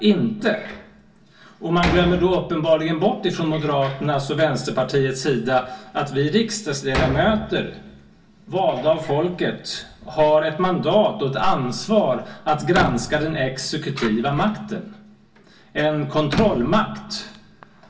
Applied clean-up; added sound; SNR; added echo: none; Door; 12 dB; reverberation time 0.2 s.